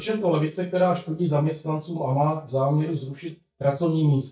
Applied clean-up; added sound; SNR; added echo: neural mask model DeepFilterNet 3.